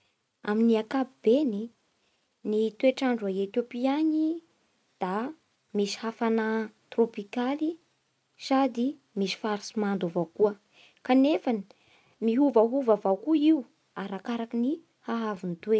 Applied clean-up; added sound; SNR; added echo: none; none; none; none.